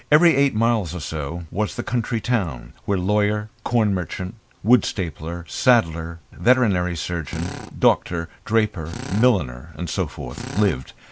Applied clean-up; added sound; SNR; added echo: none; Drill; 12 dB; none.